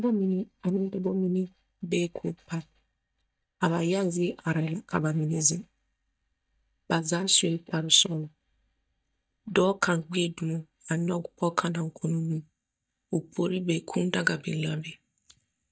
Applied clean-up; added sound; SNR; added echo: neural mask model DeepFilterNet 3.